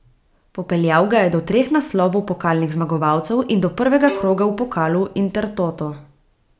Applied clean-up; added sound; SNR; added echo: none; Bowed string instrument; 15 dB; none.